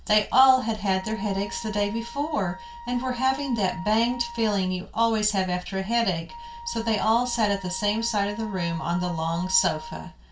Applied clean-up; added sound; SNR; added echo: none; Wind instrument, woodwind instrument; 16 dB; reverberation time 0.2 s.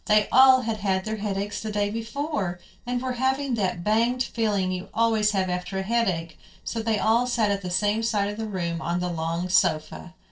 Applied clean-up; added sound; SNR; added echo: neural separator model SepFormer DNS4.